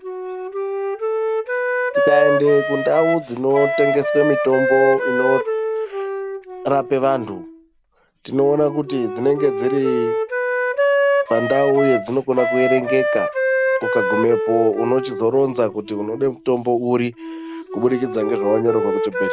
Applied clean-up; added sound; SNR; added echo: none; Wind instrument, woodwind instrument; 2 dB; none.